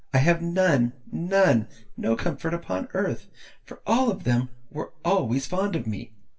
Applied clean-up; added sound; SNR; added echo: none; none; none; reverberation time 0.2 s.